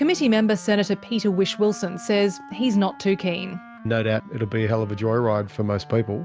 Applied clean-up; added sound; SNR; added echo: none; Wind instrument, woodwind instrument; 20 dB; none.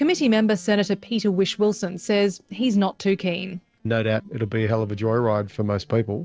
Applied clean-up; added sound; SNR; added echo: neural separator model SepFormer DNS4.